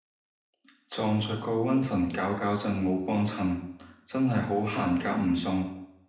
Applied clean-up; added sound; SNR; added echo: none; none; none; reverberation time 0.7 s.